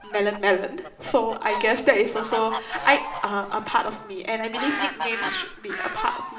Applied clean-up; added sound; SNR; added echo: none; Fowl; 8 dB; reverberation time 1.2 s.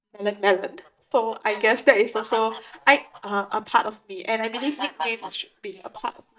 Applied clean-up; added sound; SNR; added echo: neural mask model DeepFilterNet 3.